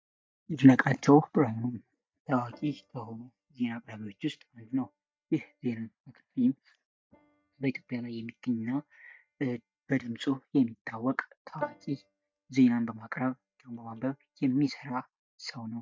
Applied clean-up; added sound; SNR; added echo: neural mask model DeepFilterNet 3.